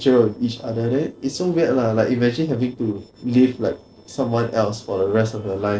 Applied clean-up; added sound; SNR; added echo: neural separator model SepFormer DNS4.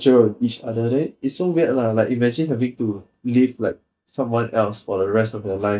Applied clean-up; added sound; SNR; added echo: neural mask model DeepFilterNet 3.